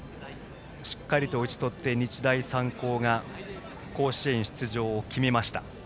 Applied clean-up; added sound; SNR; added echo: none; none; none; none.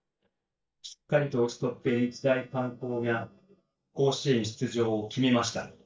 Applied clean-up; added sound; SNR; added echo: neural mask model DeepFilterNet 3.